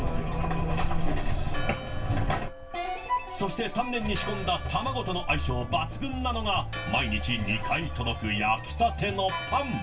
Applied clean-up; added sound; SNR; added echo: none; Church bell; 16 dB; reverberation time 0.2 s.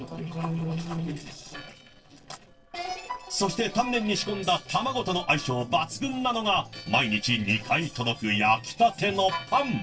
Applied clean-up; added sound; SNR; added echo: neural separator model SepFormer DNS4.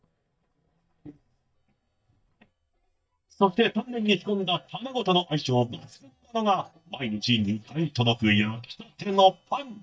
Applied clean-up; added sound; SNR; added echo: neural mask model DeepFilterNet 3.